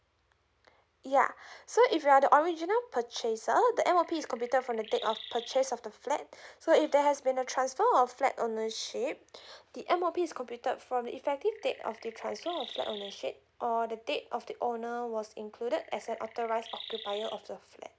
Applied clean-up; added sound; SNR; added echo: none; Chirp, tweet; 17 dB; none.